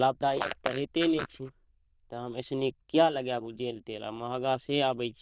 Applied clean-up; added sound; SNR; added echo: neural diffusion model UNIVERSE++.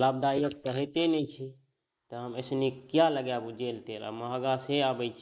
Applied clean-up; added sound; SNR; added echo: neural mask model Resemble Enhance denoiser.